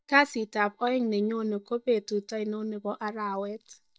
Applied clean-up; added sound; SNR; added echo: neural mask model DeepFilterNet 3.